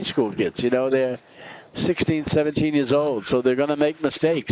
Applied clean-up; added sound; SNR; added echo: neural mask model Resemble Enhance denoiser.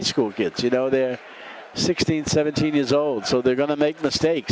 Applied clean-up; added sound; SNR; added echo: none; none; none; none.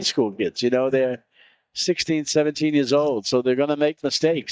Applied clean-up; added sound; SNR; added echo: neural mask model DeepFilterNet 3.